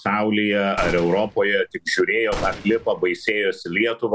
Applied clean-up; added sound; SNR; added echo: none; Gunshot, gunfire; 13 dB; none.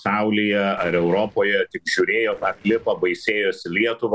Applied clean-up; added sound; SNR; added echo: neural separator model SepFormer DNS4.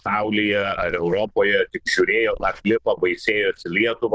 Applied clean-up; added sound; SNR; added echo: neural diffusion model UNIVERSE++.